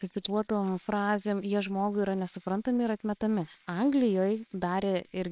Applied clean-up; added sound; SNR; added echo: neural separator model SepFormer WHAMR!.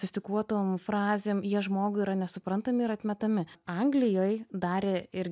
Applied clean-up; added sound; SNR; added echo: none; none; none; none.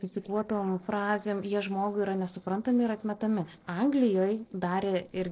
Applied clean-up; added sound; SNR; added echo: neural separator model SepFormer DNS4.